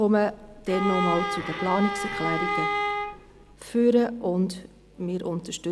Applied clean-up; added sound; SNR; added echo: none; Bowed string instrument; 3 dB; none.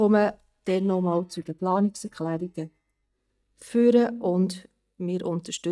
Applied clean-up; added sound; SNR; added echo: neural mask model DeepFilterNet 3.